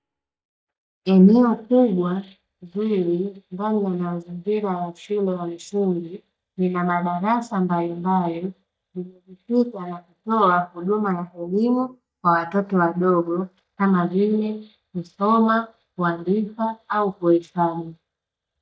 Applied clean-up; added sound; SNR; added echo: neural mask model DeepFilterNet 3.